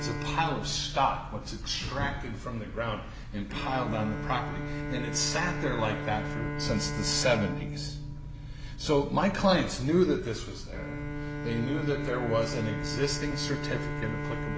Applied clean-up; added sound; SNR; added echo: none; Bowed string instrument; 7 dB; none.